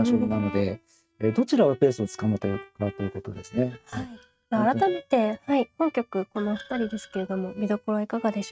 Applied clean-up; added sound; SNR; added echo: neural mask model RNNoise.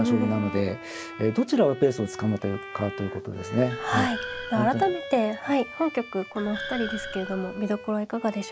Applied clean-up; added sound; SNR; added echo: none; Car + Bowed string instrument; 11 dB; none.